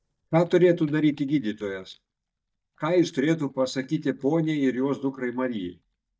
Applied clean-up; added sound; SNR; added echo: neural mask model DeepFilterNet 3.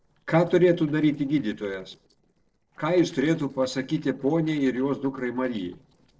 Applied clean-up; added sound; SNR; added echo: neural separator model SepFormer DNS4.